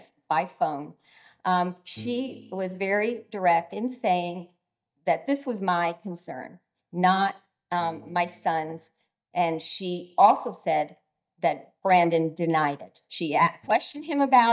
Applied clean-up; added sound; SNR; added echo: neural mask model DeepFilterNet 3.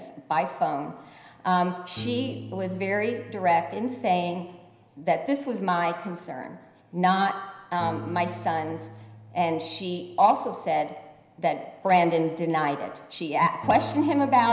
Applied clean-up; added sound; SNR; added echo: none; Piano; 18 dB; reverberation time 0.9 s.